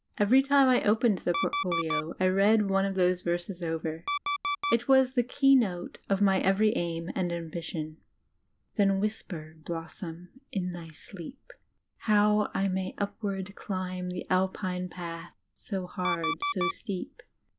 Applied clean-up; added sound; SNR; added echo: none; Alarm; 5 dB; none.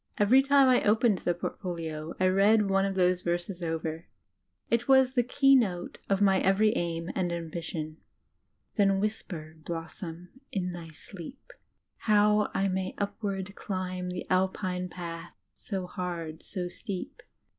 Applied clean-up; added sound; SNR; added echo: none; none; none; none.